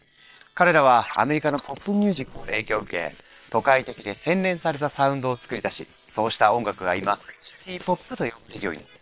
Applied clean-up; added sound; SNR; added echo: neural separator model SepFormer WHAM!.